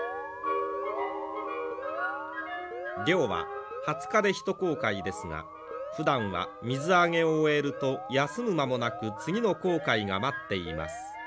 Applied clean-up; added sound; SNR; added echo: none; Alarm; 12 dB; none.